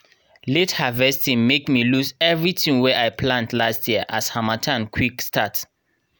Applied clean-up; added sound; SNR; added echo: none; none; none; none.